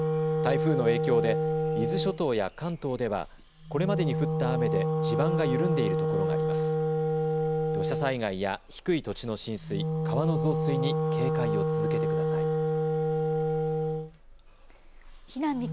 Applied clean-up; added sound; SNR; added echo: none; Wind instrument, woodwind instrument; -4 dB; none.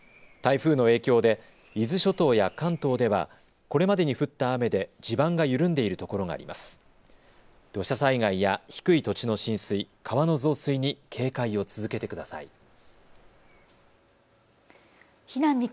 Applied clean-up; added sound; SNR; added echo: none; none; none; none.